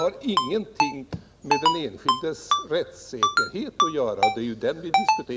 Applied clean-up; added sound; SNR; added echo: none; Ringtone; -3 dB; none.